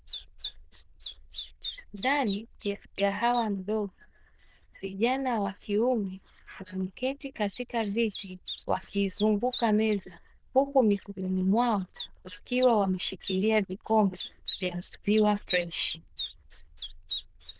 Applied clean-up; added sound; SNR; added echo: neural diffusion model UNIVERSE++.